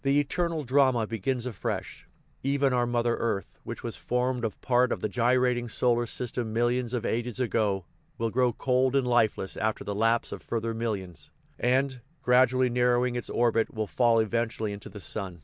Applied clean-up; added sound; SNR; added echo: none; none; none; none.